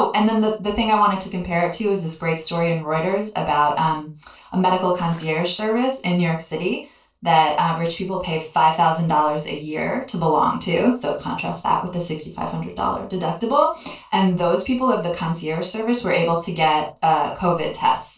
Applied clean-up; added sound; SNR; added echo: neural separator model SepFormer DNS4.